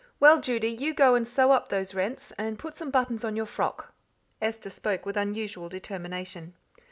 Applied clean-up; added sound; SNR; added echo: none; none; none; none.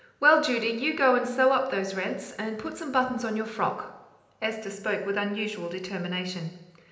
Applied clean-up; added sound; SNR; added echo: none; none; none; reverberation time 0.9 s.